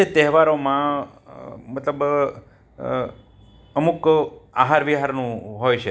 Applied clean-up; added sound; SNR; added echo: none; none; none; none.